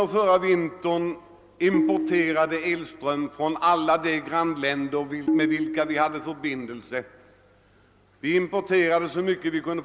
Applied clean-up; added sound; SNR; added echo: none; Tabla; 5 dB; none.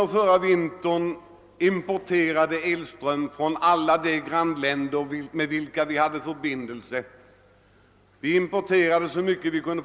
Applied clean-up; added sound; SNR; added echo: none; none; none; none.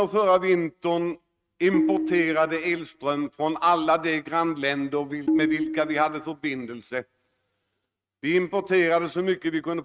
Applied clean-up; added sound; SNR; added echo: neural mask model RNNoise.